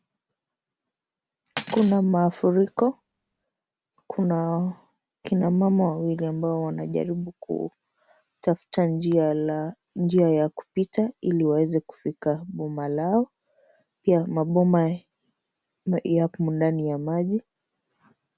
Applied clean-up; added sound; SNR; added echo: none; Cutlery, silverware; 14 dB; none.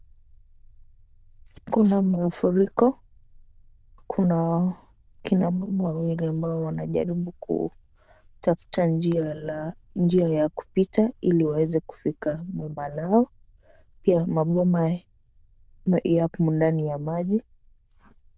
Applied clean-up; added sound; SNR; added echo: neural diffusion model UNIVERSE++.